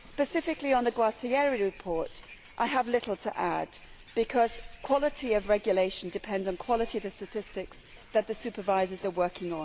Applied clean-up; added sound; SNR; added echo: none; Bus + Animal; 20 dB; none.